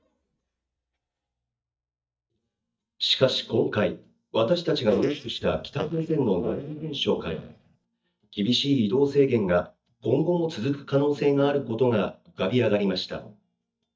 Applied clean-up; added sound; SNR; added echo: neural mask model DeepFilterNet 3.